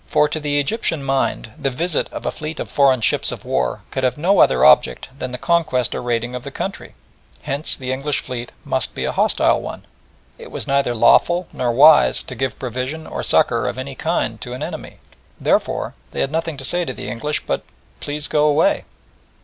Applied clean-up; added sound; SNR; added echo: none; none; none; none.